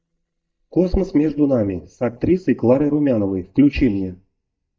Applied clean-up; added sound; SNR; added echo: neural mask model DeepFilterNet 3.